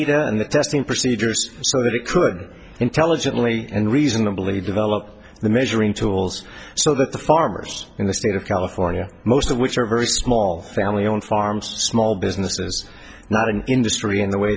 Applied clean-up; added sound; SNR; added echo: none; none; none; none.